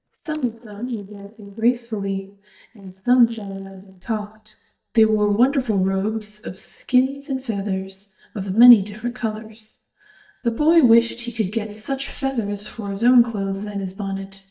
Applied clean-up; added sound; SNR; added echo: neural mask model DeepFilterNet 3.